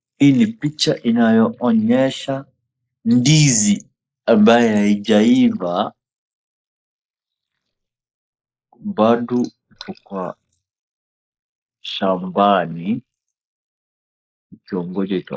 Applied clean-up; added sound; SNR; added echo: neural mask model Resemble Enhance denoiser.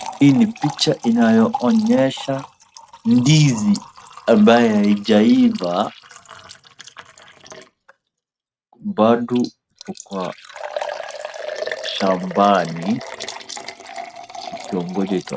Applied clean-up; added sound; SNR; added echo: neural mask model RNNoise.